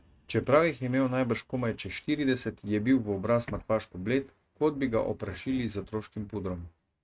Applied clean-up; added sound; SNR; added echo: neural mask model RNNoise.